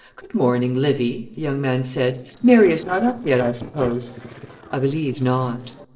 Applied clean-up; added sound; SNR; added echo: neural separator model SepFormer DNS4.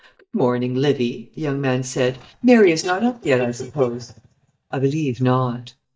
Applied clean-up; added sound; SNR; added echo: neural mask model DeepFilterNet 3.